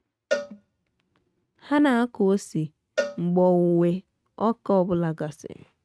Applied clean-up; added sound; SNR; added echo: neural mask model RNNoise.